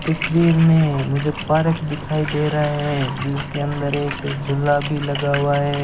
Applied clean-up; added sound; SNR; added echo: none; Splash, splatter; 12 dB; none.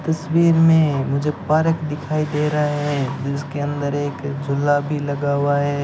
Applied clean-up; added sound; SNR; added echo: none; none; none; none.